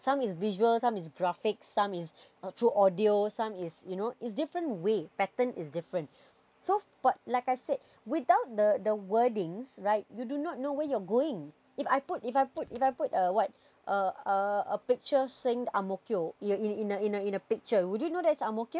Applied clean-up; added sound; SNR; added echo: none; none; none; none.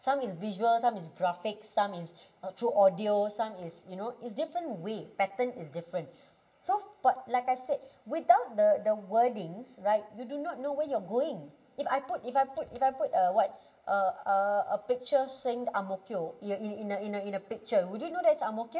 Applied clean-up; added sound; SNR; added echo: none; none; none; reverberation time 0.7 s.